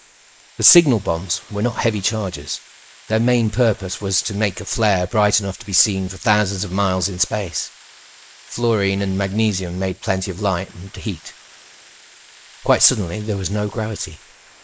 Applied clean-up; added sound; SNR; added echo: neural mask model Resemble Enhance denoiser.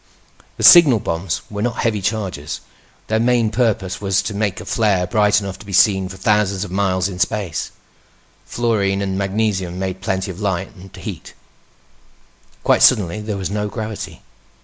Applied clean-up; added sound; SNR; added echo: none; none; none; none.